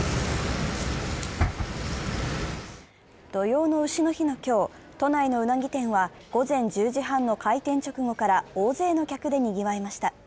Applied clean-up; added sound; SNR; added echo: none; none; none; none.